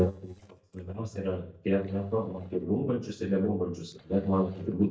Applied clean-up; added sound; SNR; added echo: neural mask model DeepFilterNet 3.